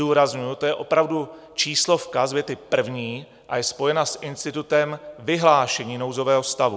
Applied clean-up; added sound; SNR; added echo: none; none; none; none.